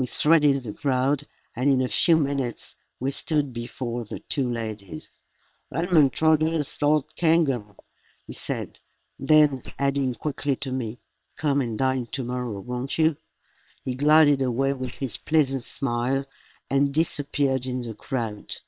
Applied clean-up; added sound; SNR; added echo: neural separator model SepFormer WHAM!.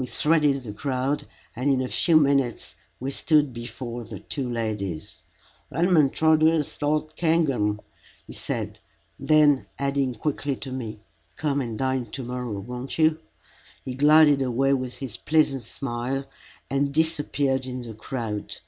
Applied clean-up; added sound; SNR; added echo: none; none; none; none.